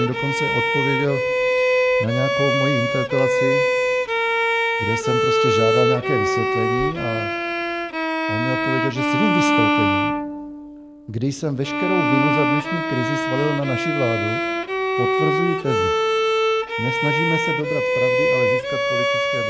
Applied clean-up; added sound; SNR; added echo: none; Bowed string instrument; -5 dB; none.